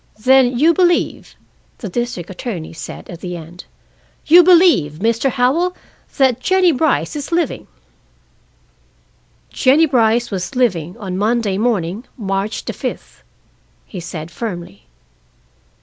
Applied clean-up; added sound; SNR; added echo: none; none; none; none.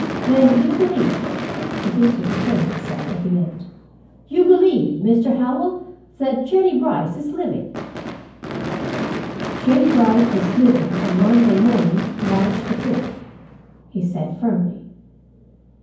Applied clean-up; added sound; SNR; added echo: none; Gunshot, gunfire / Fireworks; 8 dB; reverberation time 0.9 s.